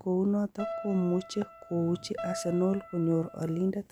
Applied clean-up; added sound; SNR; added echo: none; Keyboard (musical); 12 dB; none.